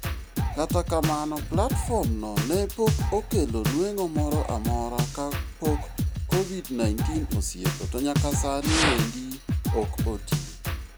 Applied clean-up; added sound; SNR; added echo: none; Fire + Drum kit; -2 dB; none.